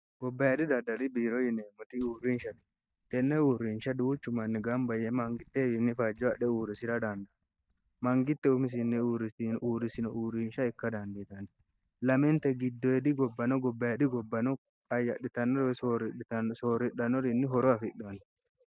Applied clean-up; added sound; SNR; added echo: neural mask model DeepFilterNet 3.